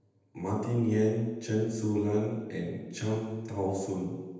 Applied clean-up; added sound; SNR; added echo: none; none; none; reverberation time 1.1 s.